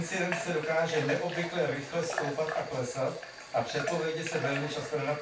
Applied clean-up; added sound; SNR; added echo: none; Water tap, faucet / Water; 7 dB; reverberation time 0.3 s.